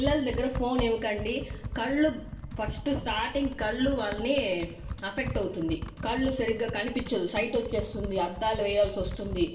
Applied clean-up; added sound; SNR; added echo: none; Computer keyboard; 9 dB; reverberation time 0.7 s.